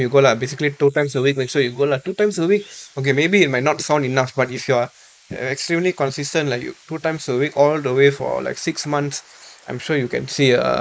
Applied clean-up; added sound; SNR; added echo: neural mask model Resemble Enhance denoiser.